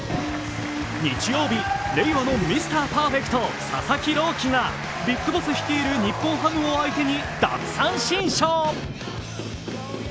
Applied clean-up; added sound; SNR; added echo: none; Thunder; 15 dB; none.